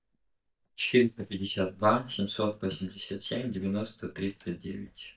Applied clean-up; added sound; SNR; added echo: neural mask model DeepFilterNet 3.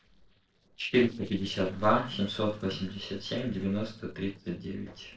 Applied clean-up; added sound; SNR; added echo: neural separator model SepFormer DNS4.